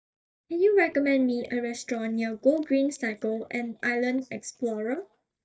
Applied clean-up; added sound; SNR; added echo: neural mask model DeepFilterNet 3.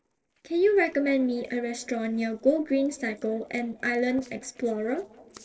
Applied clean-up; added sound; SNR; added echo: neural separator model SepFormer DNS4.